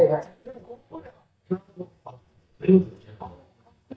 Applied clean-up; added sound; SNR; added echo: neural mask model DeepFilterNet 3.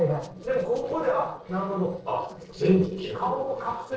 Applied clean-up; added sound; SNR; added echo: neural separator model SepFormer DNS4.